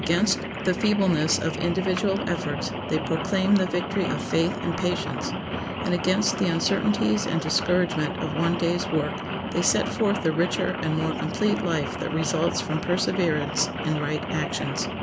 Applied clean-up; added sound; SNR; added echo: none; Rain; 4 dB; none.